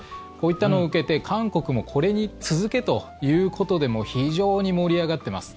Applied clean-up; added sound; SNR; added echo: none; none; none; none.